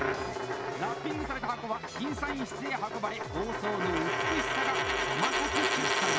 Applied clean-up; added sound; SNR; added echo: none; Coin (dropping); -3 dB; none.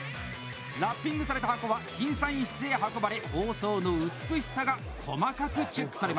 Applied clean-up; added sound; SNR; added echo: none; none; none; none.